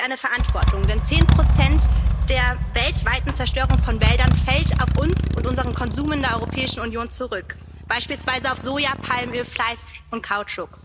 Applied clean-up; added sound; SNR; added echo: none; Motorcycle; -5 dB; none.